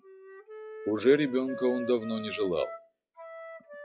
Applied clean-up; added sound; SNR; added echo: classical method log-MMSE.